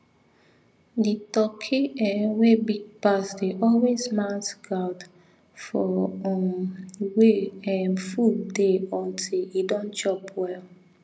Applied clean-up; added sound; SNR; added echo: none; none; none; none.